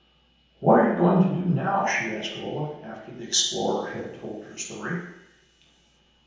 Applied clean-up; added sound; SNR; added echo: none; none; none; reverberation time 0.9 s.